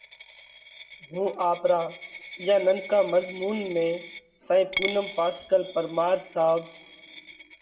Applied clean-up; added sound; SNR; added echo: none; Coin (dropping); 12 dB; reverberation time 0.3 s.